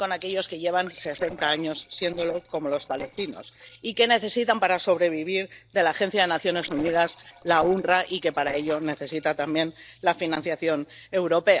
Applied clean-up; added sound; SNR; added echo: neural separator model SepFormer DNS4.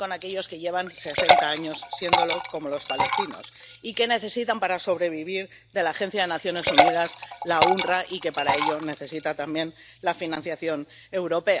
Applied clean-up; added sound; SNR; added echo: none; Liquid; 0 dB; none.